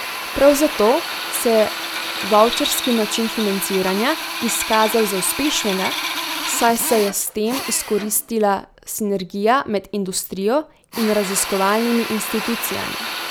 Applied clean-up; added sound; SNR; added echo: none; Drill; 7 dB; none.